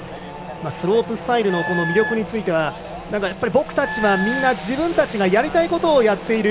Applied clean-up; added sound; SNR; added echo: none; Wind instrument, woodwind instrument; 7 dB; none.